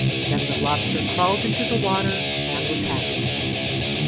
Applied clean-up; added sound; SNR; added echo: none; Guitar; -4 dB; none.